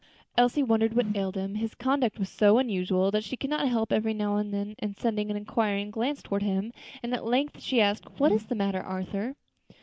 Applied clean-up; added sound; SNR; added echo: none; Whoosh, swoosh, swish; 12 dB; none.